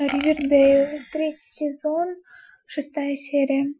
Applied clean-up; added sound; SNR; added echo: classical method Wiener filter.